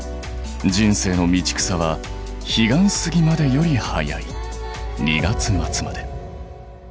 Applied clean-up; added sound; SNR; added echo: none; none; none; none.